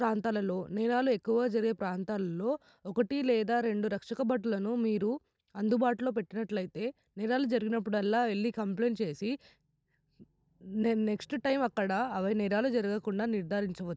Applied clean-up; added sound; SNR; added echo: none; none; none; none.